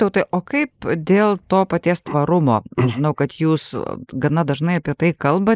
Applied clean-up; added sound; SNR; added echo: neural mask model Resemble Enhance denoiser.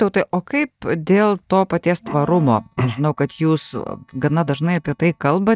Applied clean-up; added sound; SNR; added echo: neural mask model DeepFilterNet 3.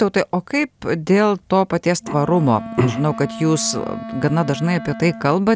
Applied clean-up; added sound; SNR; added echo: none; Wind instrument, woodwind instrument; 15 dB; none.